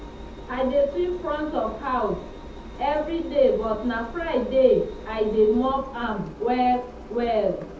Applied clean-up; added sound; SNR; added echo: none; Engine; 14 dB; reverberation time 0.5 s.